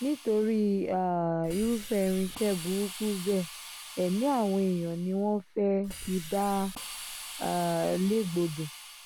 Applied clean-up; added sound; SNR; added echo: none; Hiss; 14 dB; none.